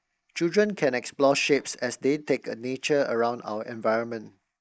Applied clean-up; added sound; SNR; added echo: neural mask model Resemble Enhance denoiser.